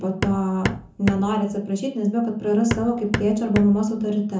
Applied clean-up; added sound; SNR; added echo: none; Hammer; 7 dB; reverberation time 0.6 s.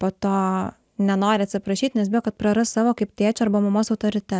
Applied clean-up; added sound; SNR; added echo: none; none; none; none.